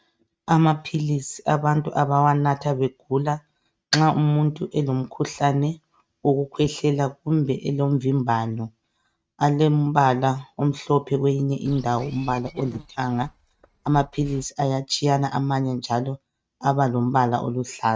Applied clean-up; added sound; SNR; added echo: neural mask model RNNoise.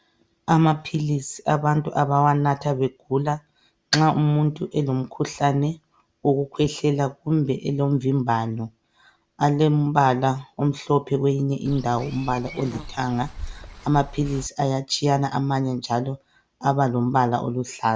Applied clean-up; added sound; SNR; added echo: none; Walk, footsteps / Insect; 13 dB; none.